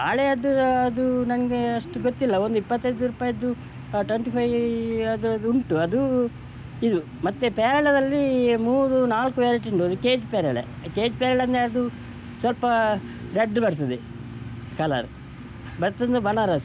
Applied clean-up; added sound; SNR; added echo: none; none; none; none.